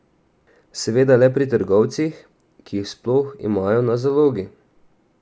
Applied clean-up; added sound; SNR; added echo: none; none; none; none.